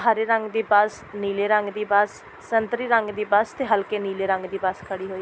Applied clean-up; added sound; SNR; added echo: none; none; none; none.